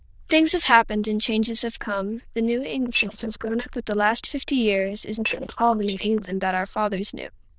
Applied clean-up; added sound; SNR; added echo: neural diffusion model UNIVERSE++.